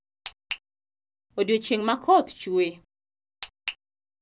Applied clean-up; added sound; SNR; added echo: none; none; none; none.